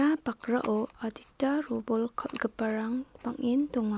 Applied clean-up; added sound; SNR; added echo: none; none; none; none.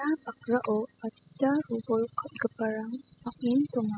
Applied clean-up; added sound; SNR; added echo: classical method spectral subtraction.